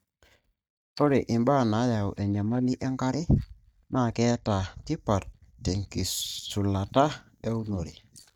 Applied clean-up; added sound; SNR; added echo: neural mask model DeepFilterNet 3.